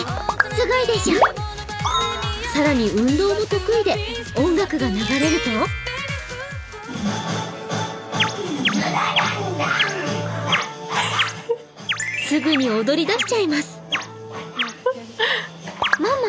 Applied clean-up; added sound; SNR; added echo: none; none; none; none.